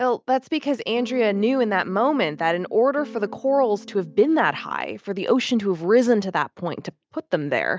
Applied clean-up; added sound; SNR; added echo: neural mask model DeepFilterNet 3.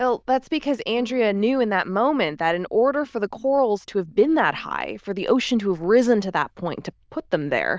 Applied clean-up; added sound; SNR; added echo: neural diffusion model UNIVERSE++.